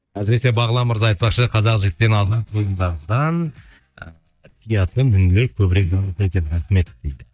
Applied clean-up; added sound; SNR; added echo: neural mask model DeepFilterNet 3.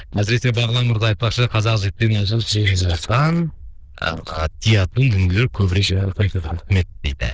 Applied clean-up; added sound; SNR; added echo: neural diffusion model UNIVERSE++.